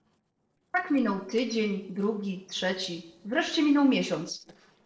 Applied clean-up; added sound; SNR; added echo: neural separator model SepFormer DNS4.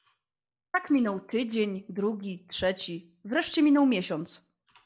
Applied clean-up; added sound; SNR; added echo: none; none; none; none.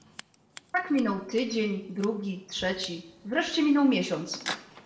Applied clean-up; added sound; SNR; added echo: none; Scissors; 17 dB; reverberation time 0.6 s.